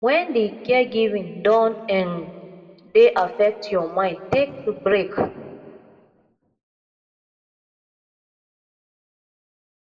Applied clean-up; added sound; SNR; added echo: none; none; none; reverberation time 1.1 s.